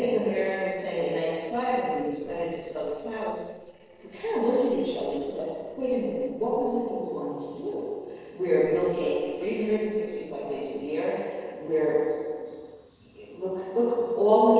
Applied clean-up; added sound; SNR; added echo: neural separator model SepFormer DNS4.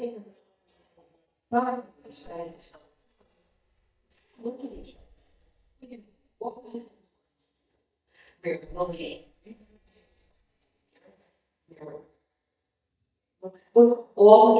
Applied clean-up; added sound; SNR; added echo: neural mask model DeepFilterNet 3.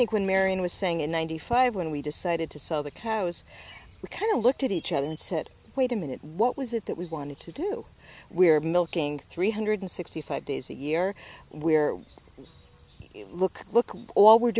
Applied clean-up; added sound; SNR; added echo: none; none; none; none.